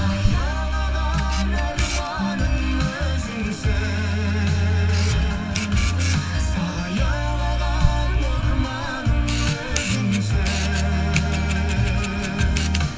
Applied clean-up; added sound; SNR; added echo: none; Camera; 10 dB; reverberation time 0.6 s.